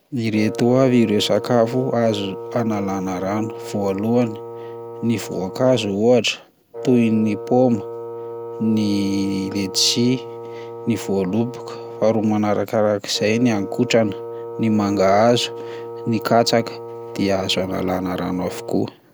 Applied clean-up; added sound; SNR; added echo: none; Wind instrument, woodwind instrument; 12 dB; none.